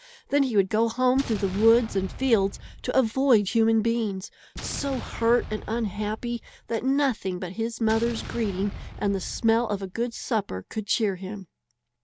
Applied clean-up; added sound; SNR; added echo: none; Explosion; 14 dB; none.